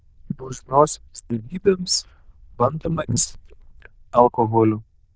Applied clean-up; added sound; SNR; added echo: neural diffusion model UNIVERSE++.